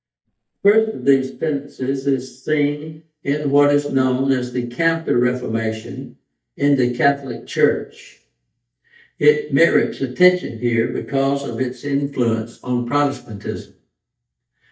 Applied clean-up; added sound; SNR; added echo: neural mask model DeepFilterNet 3.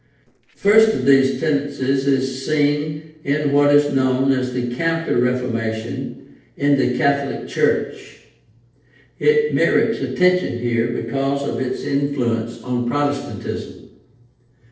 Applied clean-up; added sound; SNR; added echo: neural separator model SepFormer DNS4.